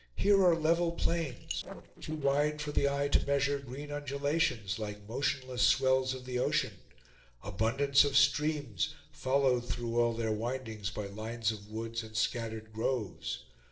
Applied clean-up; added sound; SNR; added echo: neural separator model SepFormer DNS4.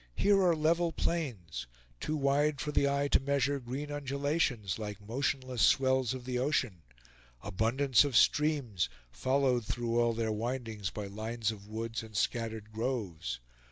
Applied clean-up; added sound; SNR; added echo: none; none; none; none.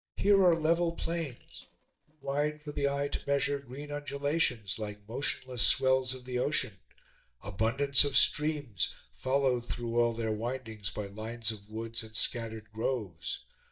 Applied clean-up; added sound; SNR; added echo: neural mask model DeepFilterNet 3.